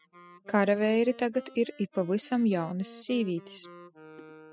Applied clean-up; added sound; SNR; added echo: classical method spectral subtraction.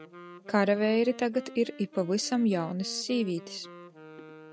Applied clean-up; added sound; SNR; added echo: none; Wind instrument, woodwind instrument; 18 dB; none.